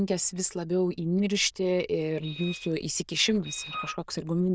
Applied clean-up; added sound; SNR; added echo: neural diffusion model UNIVERSE++.